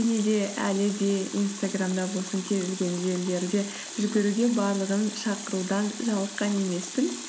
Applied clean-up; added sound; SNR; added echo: none; Water tap, faucet; 11 dB; none.